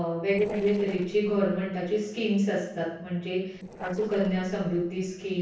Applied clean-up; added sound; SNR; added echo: neural separator model SepFormer DNS4.